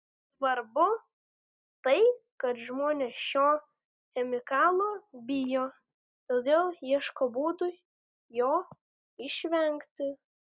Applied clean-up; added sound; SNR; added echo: neural mask model DeepFilterNet 3.